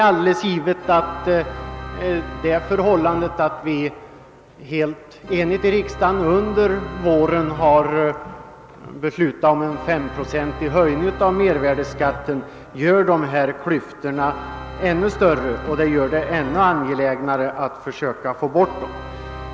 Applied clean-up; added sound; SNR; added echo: none; Organ; 14 dB; none.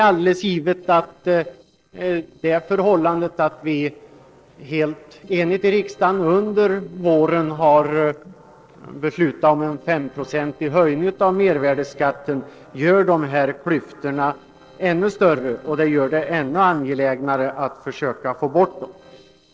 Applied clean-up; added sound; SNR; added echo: neural separator model SepFormer DNS4.